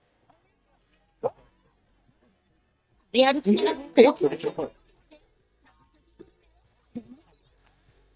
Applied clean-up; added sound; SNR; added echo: neural mask model DeepFilterNet 3.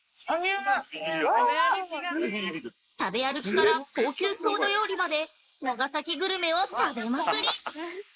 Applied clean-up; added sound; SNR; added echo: neural mask model Resemble Enhance denoiser.